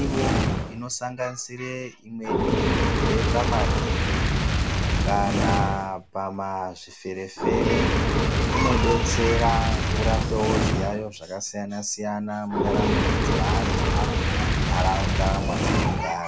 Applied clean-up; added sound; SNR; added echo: none; Fire; -5 dB; none.